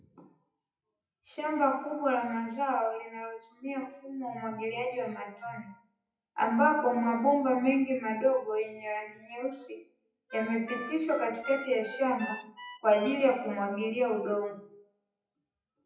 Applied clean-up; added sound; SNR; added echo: classical method WPE with log-MMSE.